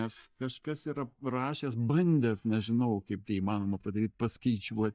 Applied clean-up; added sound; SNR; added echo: neural mask model DeepFilterNet 3.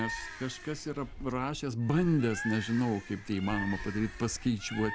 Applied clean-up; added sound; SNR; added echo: none; Bird; 10 dB; none.